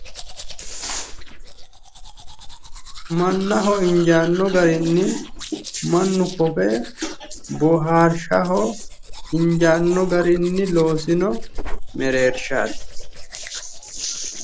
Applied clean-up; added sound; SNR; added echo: none; Domestic sounds, home sounds; 8 dB; none.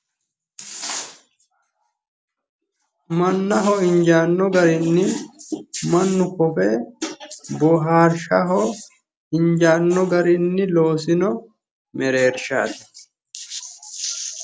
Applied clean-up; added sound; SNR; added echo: none; none; none; none.